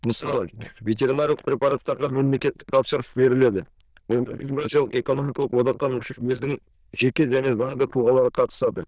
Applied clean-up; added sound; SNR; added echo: neural diffusion model UNIVERSE++.